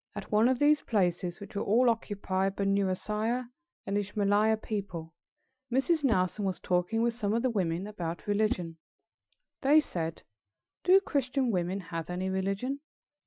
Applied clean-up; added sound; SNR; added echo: classical method Wiener filter.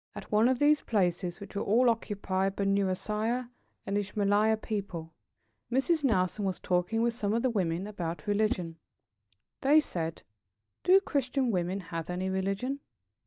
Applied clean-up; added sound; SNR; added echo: neural mask model DeepFilterNet 3.